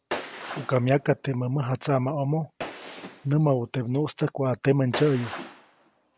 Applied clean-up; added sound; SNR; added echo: none; Gunshot, gunfire; 14 dB; none.